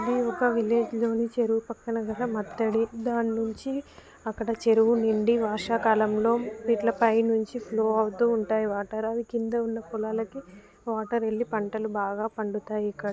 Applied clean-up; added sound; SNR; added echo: none; none; none; none.